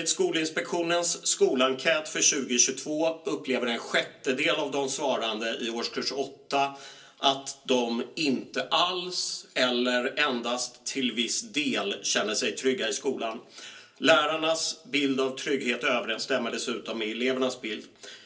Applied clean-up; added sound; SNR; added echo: none; none; none; reverberation time 0.3 s.